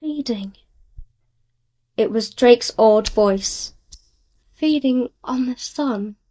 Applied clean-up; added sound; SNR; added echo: neural mask model DeepFilterNet 3.